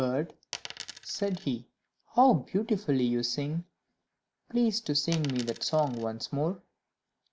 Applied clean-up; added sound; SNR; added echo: none; Coin (dropping); 14 dB; none.